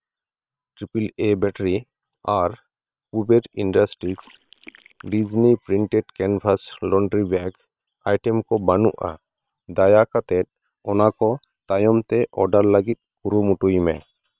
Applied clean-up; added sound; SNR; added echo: neural separator model SepFormer WHAM!.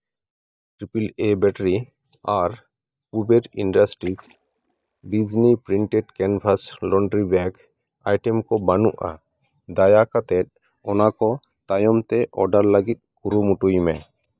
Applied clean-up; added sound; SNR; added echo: neural mask model DeepFilterNet 3.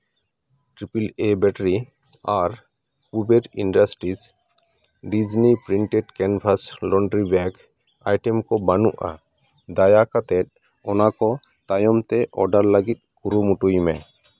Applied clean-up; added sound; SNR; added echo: none; none; none; none.